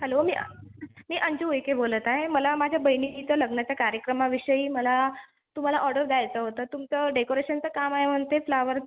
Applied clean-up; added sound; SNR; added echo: none; none; none; none.